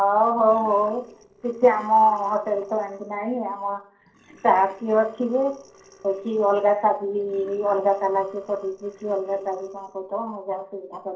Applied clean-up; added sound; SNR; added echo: neural separator model SepFormer DNS4.